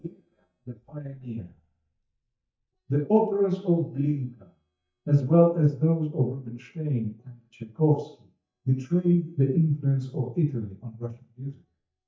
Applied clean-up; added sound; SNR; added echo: neural mask model DeepFilterNet 3.